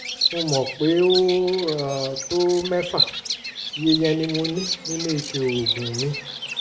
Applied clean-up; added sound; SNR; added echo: none; Bird vocalization, bird call, bird song; 5 dB; reverberation time 0.4 s.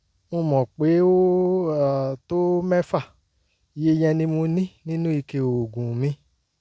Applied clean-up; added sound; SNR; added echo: none; none; none; none.